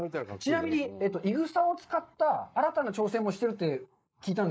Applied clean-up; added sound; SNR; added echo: neural mask model Resemble Enhance denoiser.